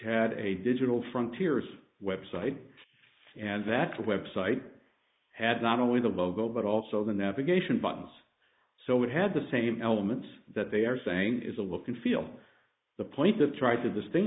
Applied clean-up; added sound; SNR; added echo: neural mask model Resemble Enhance denoiser.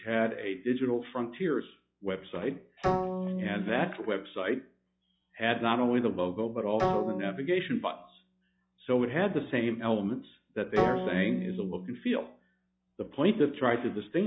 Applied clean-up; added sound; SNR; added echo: classical method log-MMSE.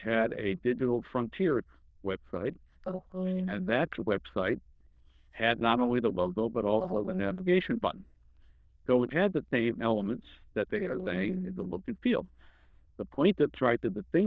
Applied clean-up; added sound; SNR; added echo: neural diffusion model UNIVERSE++.